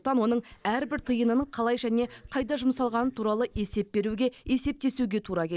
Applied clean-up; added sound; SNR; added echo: neural mask model DeepFilterNet 3.